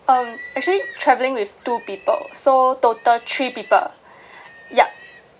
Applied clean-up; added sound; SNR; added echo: none; Livestock, farm animals, working animals; 20 dB; none.